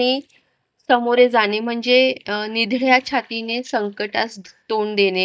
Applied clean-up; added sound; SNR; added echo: neural mask model DeepFilterNet 3.